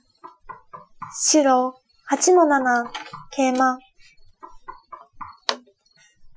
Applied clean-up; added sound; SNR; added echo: classical method Wiener filter.